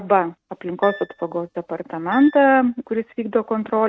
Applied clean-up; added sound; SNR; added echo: neural mask model RNNoise.